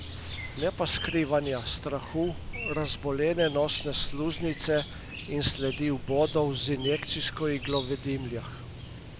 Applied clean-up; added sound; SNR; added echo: none; Chirp, tweet; 8 dB; none.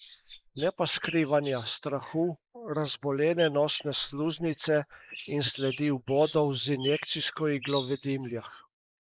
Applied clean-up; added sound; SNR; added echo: neural mask model Resemble Enhance denoiser.